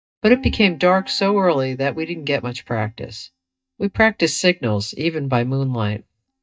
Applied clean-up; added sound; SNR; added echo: neural mask model DeepFilterNet 3.